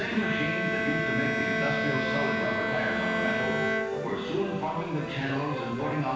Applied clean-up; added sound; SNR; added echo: none; Bowed string instrument; 1 dB; reverberation time 1.1 s.